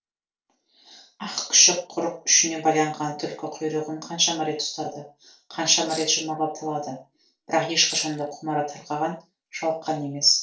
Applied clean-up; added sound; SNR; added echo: neural separator model SepFormer DNS4.